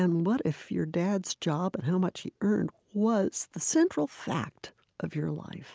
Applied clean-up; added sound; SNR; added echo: none; none; none; none.